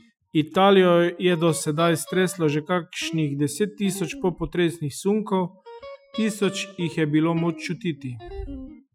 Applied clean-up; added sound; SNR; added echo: classical method Wiener filter.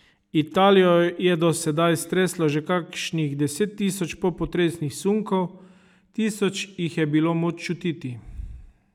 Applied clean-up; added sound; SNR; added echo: none; none; none; none.